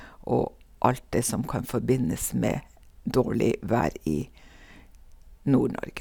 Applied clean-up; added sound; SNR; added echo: none; none; none; none.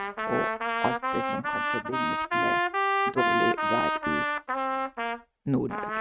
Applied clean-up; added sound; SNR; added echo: neural mask model RNNoise.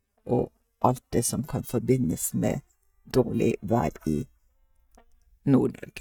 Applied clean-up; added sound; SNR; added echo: neural mask model DeepFilterNet 3.